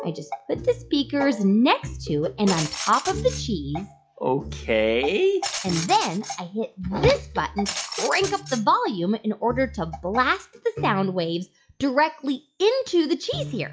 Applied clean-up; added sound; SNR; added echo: classical method log-MMSE.